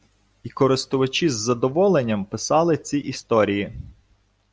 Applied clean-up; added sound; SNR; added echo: none; none; none; none.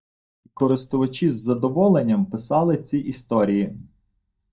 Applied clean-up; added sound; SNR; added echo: neural mask model DeepFilterNet 3.